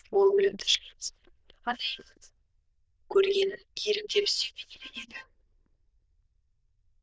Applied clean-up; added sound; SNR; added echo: neural diffusion model UNIVERSE++.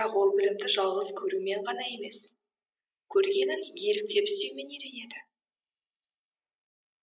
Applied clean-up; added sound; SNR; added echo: neural mask model Resemble Enhance denoiser.